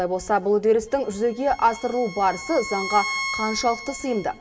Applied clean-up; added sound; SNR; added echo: none; Bowed string instrument; 11 dB; reverberation time 0.7 s.